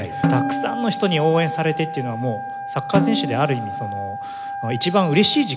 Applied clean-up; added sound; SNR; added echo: none; Wind instrument, woodwind instrument + Snare drum; 4 dB; none.